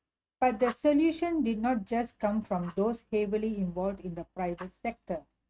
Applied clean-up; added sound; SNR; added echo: neural mask model RNNoise.